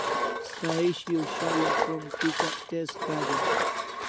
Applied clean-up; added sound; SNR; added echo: none; Engine; -2 dB; none.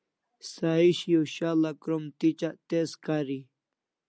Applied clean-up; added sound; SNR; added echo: none; none; none; none.